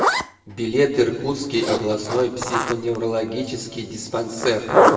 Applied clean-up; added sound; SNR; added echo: none; Zipper (clothing); 0 dB; reverberation time 1.9 s.